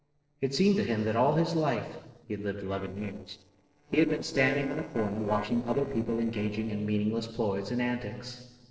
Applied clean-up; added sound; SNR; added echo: neural separator model SepFormer DNS4.